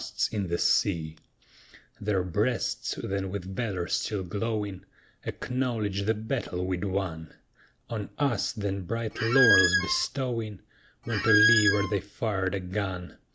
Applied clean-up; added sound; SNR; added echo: none; Squeak; -4 dB; none.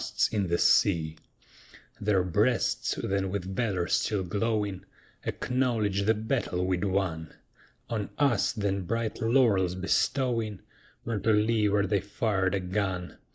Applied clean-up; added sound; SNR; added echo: neural mask model Resemble Enhance denoiser.